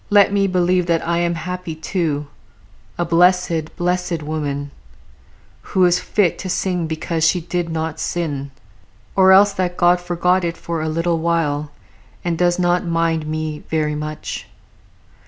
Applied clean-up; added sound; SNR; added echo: none; none; none; none.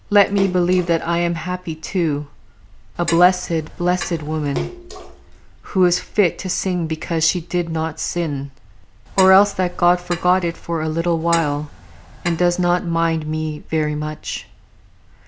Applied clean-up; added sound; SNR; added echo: none; Splash, splatter + Clock; 14 dB; none.